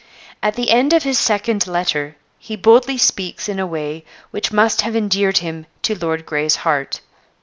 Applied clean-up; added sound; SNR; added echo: none; none; none; none.